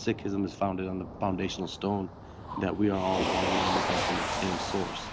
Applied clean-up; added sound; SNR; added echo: none; Motor vehicle (road); 2 dB; none.